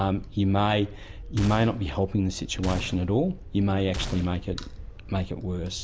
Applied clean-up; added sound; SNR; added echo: none; Gunshot, gunfire; 11 dB; none.